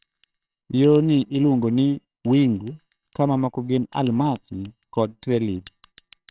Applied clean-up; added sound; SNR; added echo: neural separator model SepFormer WHAMR!.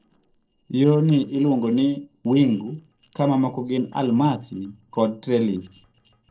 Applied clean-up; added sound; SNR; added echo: neural separator model SepFormer DNS4.